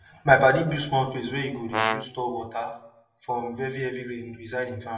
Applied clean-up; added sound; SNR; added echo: none; Brass instrument; 2 dB; reverberation time 0.5 s.